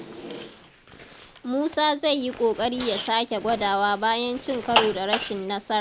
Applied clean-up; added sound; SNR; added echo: none; Zipper (clothing); 8 dB; none.